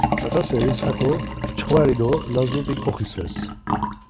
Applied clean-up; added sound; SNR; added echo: none; Liquid; 4 dB; none.